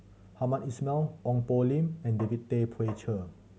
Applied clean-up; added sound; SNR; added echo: none; Tap; 18 dB; none.